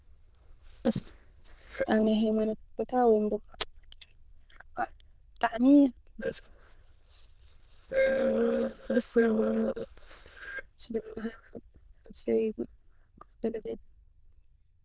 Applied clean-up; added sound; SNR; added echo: neural diffusion model UNIVERSE++.